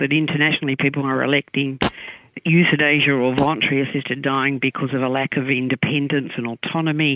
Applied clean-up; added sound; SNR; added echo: neural mask model RNNoise.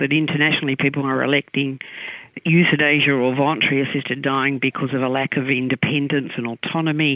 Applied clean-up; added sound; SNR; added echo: none; none; none; none.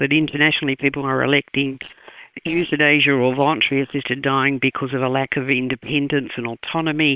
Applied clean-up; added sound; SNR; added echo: neural separator model SepFormer WHAM!.